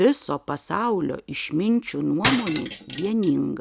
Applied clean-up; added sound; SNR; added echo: none; Cutlery, silverware; 3 dB; none.